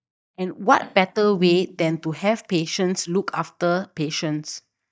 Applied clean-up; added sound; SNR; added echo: neural mask model DeepFilterNet 3.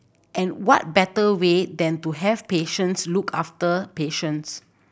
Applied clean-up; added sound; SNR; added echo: none; none; none; none.